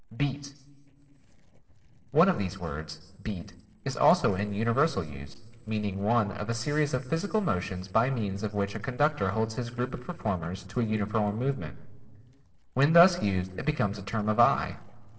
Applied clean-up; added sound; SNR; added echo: neural separator model SepFormer DNS4.